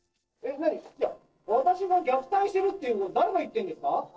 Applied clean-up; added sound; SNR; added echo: neural separator model SepFormer DNS4.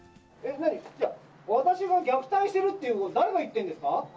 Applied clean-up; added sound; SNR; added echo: none; none; none; none.